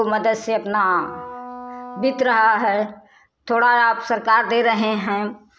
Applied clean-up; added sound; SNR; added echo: none; Wind instrument, woodwind instrument; 17 dB; none.